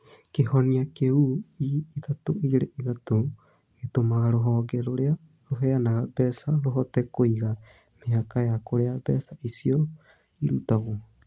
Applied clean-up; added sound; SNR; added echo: none; none; none; none.